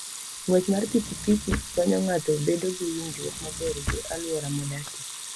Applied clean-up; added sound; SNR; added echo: none; Sink (filling or washing) / Water tap, faucet / Liquid + Drawer open or close; 7 dB; none.